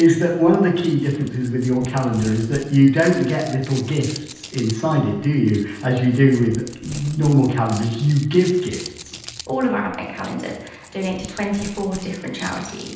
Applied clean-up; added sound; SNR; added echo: none; Crumpling, crinkling; 19 dB; reverberation time 0.9 s.